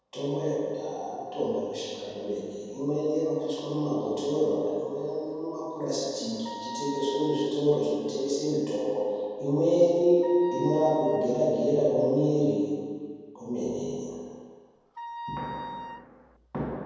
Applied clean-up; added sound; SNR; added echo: none; Wind instrument, woodwind instrument; 11 dB; reverberation time 2.0 s.